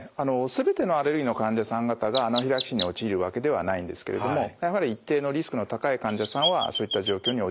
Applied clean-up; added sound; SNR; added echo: none; Chirp, tweet; 3 dB; none.